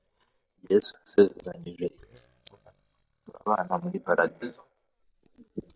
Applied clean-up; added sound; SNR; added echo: neural mask model DeepFilterNet 3.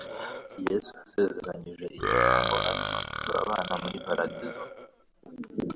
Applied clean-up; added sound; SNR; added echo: none; Burping, eructation; -1 dB; none.